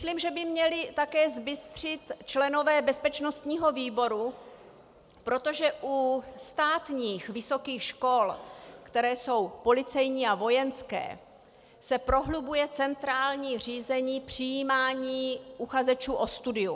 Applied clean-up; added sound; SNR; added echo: none; none; none; none.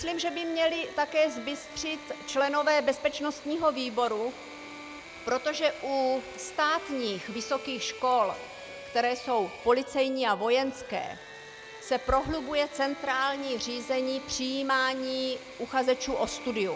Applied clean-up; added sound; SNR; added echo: none; Bowed string instrument + Engine / Mechanisms; 15 dB; none.